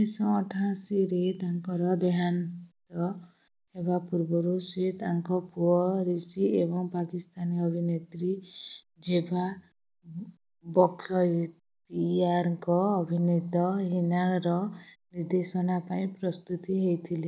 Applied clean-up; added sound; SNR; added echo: none; none; none; none.